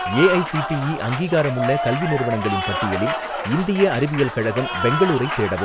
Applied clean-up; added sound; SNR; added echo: none; Applause; 4 dB; none.